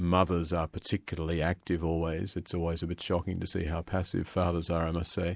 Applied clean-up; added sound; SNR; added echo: none; none; none; none.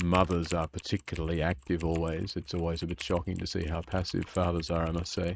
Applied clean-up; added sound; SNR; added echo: neural mask model RNNoise.